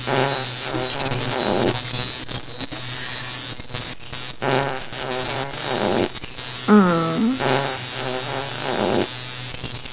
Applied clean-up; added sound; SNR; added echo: none; Fart; -2 dB; none.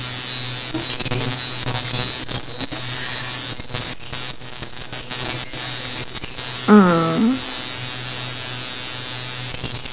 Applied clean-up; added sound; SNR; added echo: none; none; none; none.